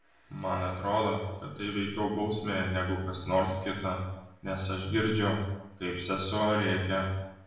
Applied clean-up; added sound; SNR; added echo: none; none; none; reverberation time 0.9 s.